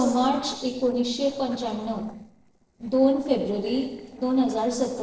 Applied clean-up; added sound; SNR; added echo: neural separator model SepFormer DNS4.